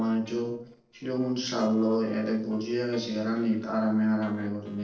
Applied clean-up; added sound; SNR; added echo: neural separator model SepFormer DNS4.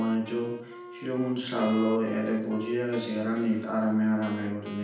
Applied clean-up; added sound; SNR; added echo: none; Wind instrument, woodwind instrument; 16 dB; reverberation time 0.9 s.